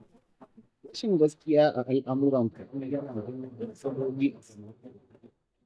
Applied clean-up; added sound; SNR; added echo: neural mask model DeepFilterNet 3.